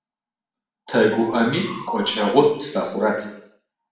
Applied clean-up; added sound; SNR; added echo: none; none; none; reverberation time 0.7 s.